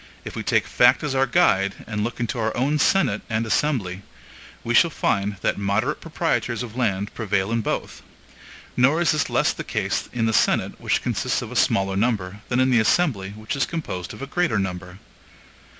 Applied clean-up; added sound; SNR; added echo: none; none; none; none.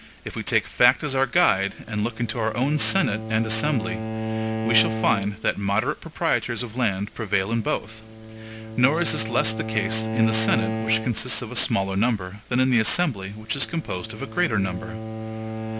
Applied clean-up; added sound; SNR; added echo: none; Bowed string instrument; 7 dB; none.